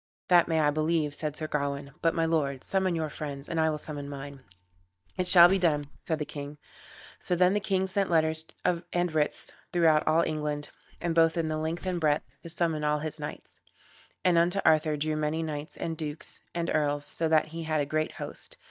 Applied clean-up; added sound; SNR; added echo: neural mask model DeepFilterNet 3.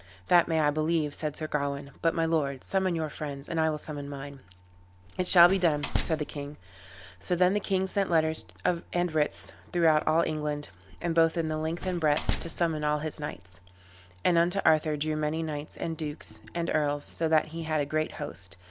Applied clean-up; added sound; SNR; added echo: none; Slam; 7 dB; none.